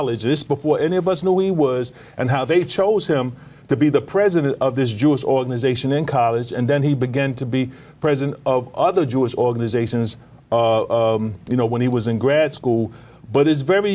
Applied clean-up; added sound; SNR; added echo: none; none; none; none.